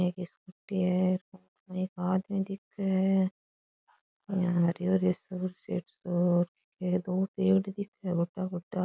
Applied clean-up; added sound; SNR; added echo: none; none; none; none.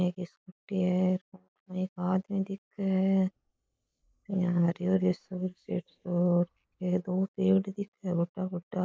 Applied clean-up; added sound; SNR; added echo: neural mask model Resemble Enhance denoiser.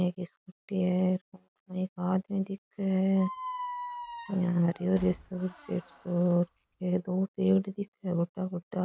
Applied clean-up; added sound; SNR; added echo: none; Squeak; 12 dB; none.